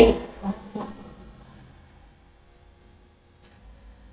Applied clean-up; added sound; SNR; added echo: neural mask model DeepFilterNet 3.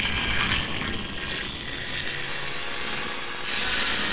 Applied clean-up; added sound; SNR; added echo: neural separator model SepFormer WHAMR!.